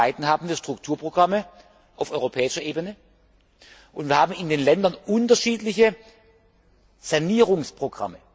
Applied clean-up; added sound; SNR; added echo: none; none; none; none.